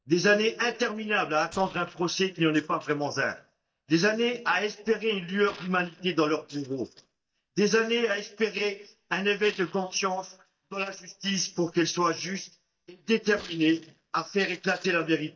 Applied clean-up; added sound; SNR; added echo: neural mask model DeepFilterNet 3.